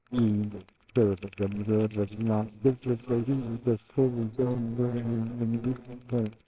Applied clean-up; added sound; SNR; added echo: neural separator model SepFormer WHAMR!.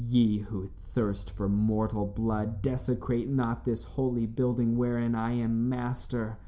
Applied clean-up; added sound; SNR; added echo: none; none; none; none.